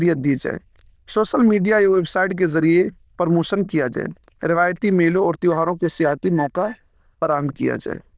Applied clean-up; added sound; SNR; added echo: neural diffusion model UNIVERSE++.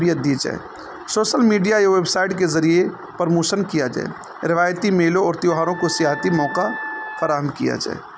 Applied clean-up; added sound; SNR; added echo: none; Wind instrument, woodwind instrument; 12 dB; none.